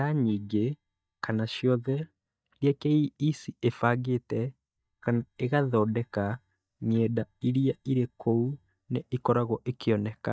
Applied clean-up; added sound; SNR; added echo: neural mask model DeepFilterNet 3.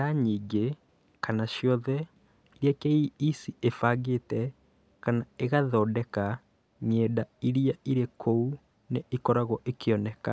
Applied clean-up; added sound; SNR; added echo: none; none; none; none.